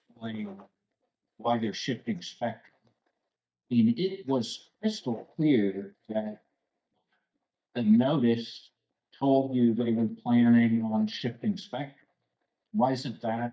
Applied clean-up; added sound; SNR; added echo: neural mask model DeepFilterNet 3.